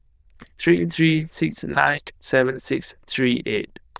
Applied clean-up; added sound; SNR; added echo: neural diffusion model UNIVERSE++.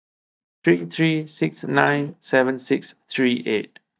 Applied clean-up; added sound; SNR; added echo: neural mask model DeepFilterNet 3.